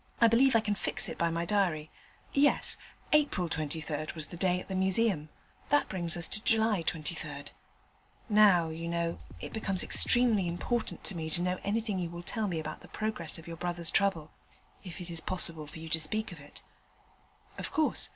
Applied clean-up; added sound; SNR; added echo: none; Drum kit; 13 dB; none.